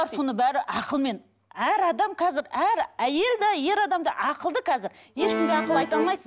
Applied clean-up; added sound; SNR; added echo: none; Accordion; 2 dB; none.